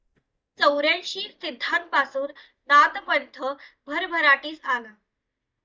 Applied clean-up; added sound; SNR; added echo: neural mask model DeepFilterNet 3.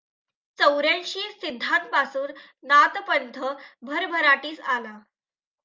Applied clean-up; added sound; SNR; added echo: none; none; none; none.